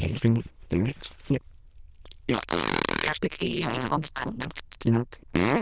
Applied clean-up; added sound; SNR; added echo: neural diffusion model UNIVERSE++.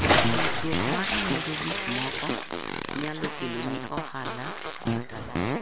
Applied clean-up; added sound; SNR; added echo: none; Fart + Bathtub (filling or washing) / Splash, splatter; -5 dB; none.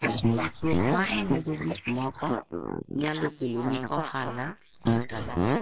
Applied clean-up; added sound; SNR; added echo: neural mask model Resemble Enhance denoiser.